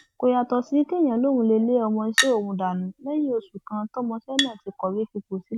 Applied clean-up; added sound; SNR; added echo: neural mask model RNNoise.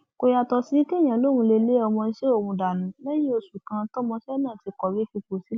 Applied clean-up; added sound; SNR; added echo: none; none; none; none.